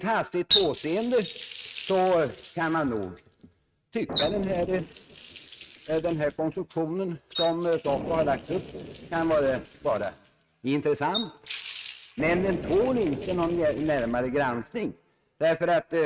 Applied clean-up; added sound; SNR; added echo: neural mask model RNNoise.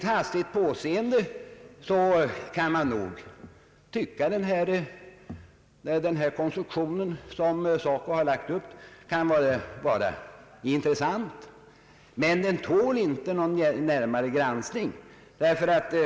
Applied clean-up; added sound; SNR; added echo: none; none; none; none.